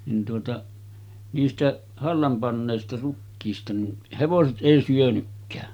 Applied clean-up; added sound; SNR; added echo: none; none; none; none.